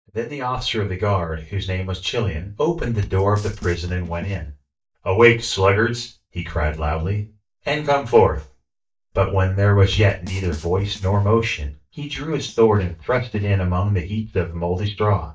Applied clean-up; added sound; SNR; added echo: neural mask model DeepFilterNet 3.